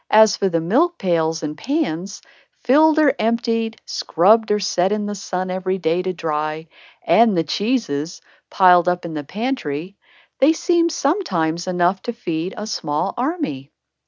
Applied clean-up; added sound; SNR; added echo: none; none; none; none.